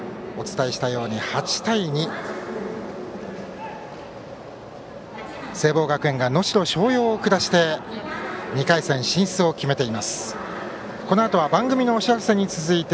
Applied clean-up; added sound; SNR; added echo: none; none; none; none.